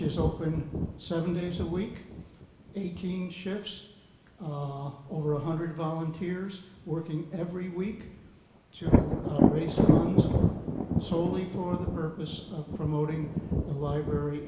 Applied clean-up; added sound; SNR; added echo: none; Thunder; -2 dB; reverberation time 0.7 s.